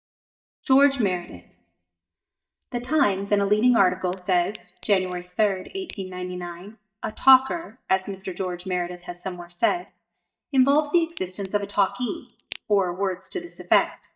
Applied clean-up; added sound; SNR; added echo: neural mask model DeepFilterNet 3.